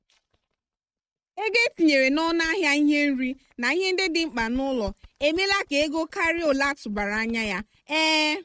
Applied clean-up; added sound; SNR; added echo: neural mask model RNNoise.